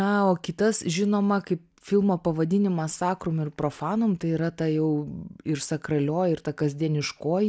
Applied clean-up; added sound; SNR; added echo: none; none; none; none.